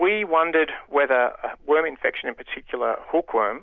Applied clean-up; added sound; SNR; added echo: none; none; none; none.